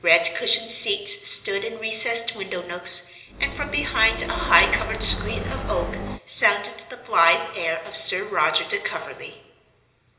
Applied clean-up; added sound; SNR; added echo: none; Motorcycle; 5 dB; reverberation time 1.0 s.